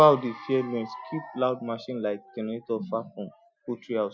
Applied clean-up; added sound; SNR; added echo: classical method Wiener filter.